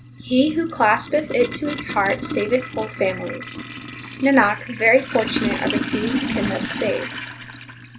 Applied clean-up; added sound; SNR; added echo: none; Toilet flush; 7 dB; none.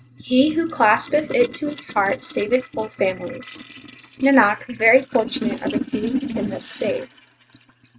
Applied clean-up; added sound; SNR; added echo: neural mask model RNNoise.